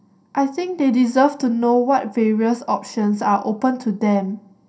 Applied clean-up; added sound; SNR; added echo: none; none; none; reverberation time 0.3 s.